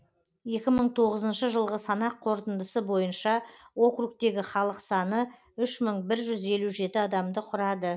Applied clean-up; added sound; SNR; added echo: none; none; none; none.